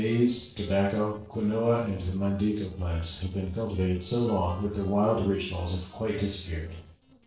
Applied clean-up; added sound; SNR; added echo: neural separator model SepFormer DNS4.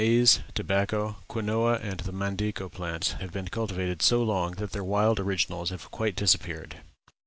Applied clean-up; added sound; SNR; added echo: none; none; none; none.